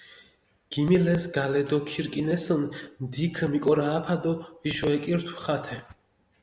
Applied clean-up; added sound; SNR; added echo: none; none; none; none.